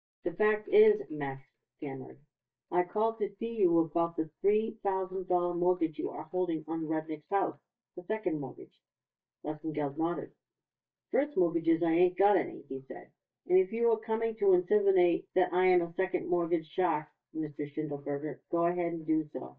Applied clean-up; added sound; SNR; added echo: neural mask model DeepFilterNet 3.